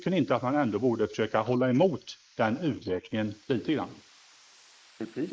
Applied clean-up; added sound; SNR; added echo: neural mask model Resemble Enhance denoiser.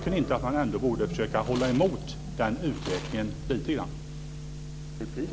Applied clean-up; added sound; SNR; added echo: none; Tools + Animal; 12 dB; none.